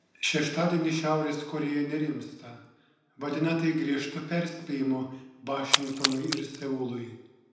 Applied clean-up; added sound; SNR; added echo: none; Splash, splatter; 0 dB; reverberation time 0.8 s.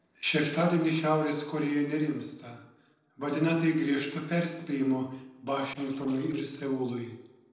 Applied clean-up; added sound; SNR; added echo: neural separator model SepFormer DNS4.